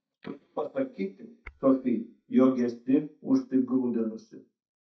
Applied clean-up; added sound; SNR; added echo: neural mask model DeepFilterNet 3.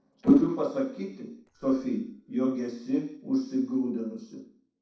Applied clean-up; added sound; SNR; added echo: neural separator model SepFormer DNS4.